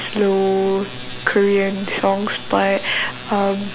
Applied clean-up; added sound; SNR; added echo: none; none; none; none.